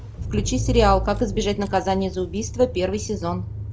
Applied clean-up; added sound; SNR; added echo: none; Engine / Car; 5 dB; none.